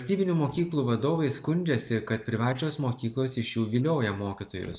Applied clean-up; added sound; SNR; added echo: neural separator model SepFormer DNS4.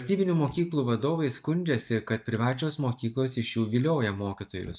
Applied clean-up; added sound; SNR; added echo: neural mask model DeepFilterNet 3.